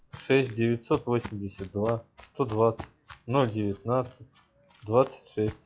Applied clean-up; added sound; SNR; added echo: classical method log-MMSE.